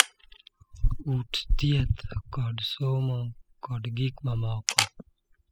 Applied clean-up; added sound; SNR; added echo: classical method spectral subtraction.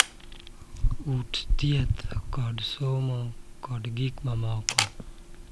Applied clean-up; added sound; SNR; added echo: none; Camera; -1 dB; none.